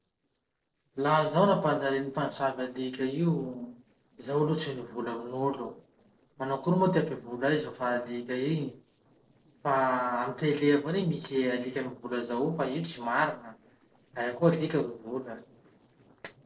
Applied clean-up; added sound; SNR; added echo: neural separator model SepFormer DNS4.